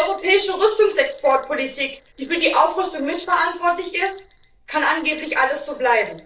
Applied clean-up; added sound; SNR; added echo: neural separator model SepFormer DNS4.